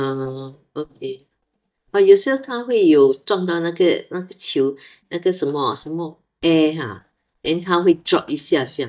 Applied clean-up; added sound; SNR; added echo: neural mask model DeepFilterNet 3.